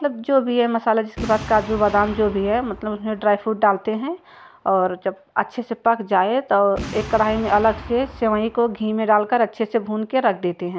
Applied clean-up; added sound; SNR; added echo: none; Boom; 17 dB; none.